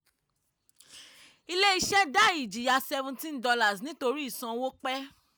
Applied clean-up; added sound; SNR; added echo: none; none; none; none.